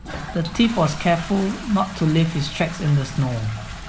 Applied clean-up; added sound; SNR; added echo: none; Toilet flush; 13 dB; none.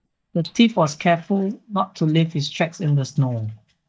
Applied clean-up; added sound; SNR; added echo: neural mask model DeepFilterNet 3.